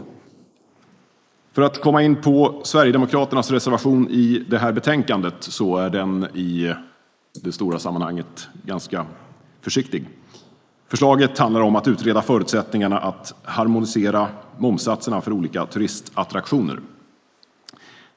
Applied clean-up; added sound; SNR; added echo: neural mask model Resemble Enhance denoiser.